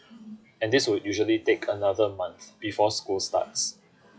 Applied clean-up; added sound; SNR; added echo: classical method log-MMSE.